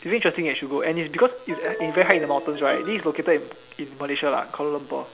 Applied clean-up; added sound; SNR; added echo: none; Ringtone; 10 dB; none.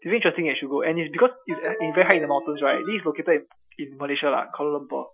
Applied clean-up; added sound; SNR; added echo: classical method Wiener filter.